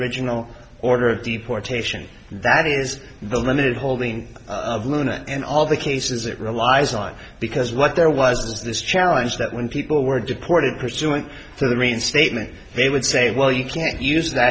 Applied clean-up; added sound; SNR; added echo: none; none; none; none.